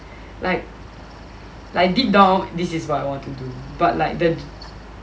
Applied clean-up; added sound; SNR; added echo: none; Mechanical fan; 18 dB; none.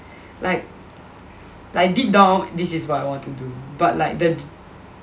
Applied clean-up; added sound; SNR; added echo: none; none; none; none.